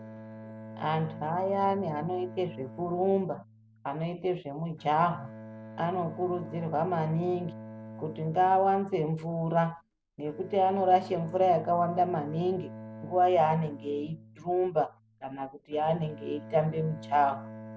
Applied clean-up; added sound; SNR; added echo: none; Bowed string instrument; 15 dB; none.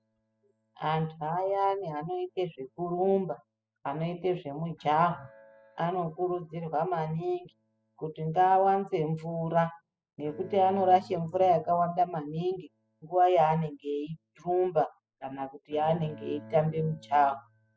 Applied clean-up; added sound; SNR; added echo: classical method spectral subtraction.